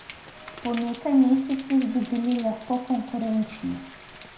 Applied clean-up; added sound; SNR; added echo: none; Rain; 16 dB; reverberation time 0.5 s.